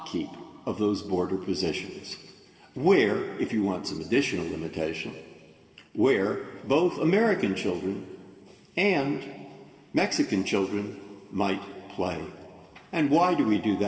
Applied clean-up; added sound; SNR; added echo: none; none; none; reverberation time 2.1 s.